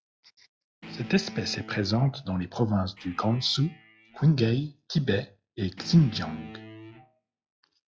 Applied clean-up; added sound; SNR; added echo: classical method log-MMSE.